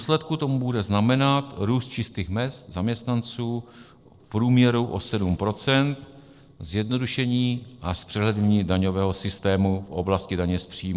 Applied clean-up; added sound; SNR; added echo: neural separator model SepFormer DNS4.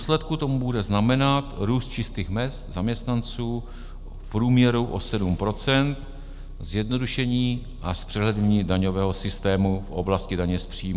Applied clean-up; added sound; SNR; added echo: none; Engine; 12 dB; none.